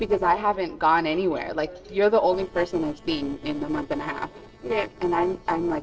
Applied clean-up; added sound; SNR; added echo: neural separator model SepFormer DNS4.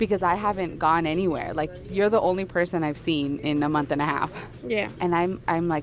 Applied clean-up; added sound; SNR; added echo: none; none; none; none.